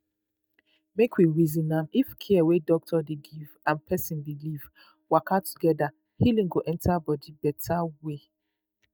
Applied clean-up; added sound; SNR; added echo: neural mask model DeepFilterNet 3.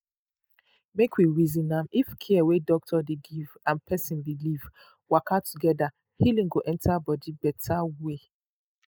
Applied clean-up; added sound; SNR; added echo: neural mask model Resemble Enhance denoiser.